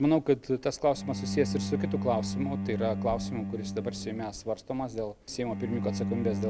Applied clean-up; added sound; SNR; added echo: none; Bowed string instrument; 4 dB; none.